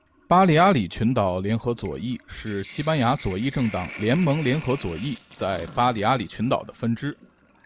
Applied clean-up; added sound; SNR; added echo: none; Sink (filling or washing); 19 dB; none.